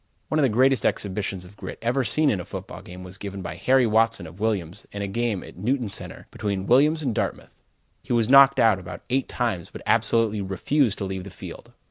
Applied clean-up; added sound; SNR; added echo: none; none; none; none.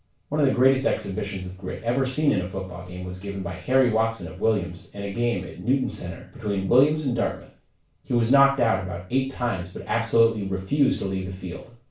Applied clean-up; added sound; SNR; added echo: none; none; none; reverberation time 0.3 s.